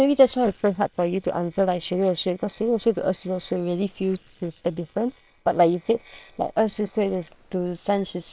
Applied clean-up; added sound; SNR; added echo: neural separator model SepFormer WHAM!.